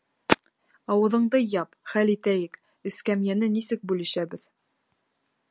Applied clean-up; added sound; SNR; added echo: none; none; none; none.